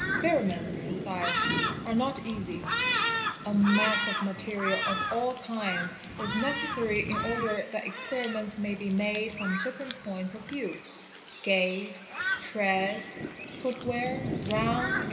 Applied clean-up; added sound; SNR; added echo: none; Thunderstorm; 2 dB; reverberation time 2.3 s.